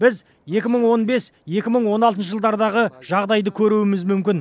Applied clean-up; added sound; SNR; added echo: none; none; none; none.